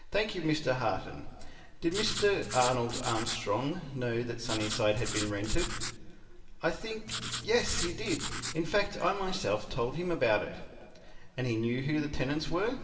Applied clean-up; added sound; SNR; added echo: none; Writing; 7 dB; reverberation time 2.1 s.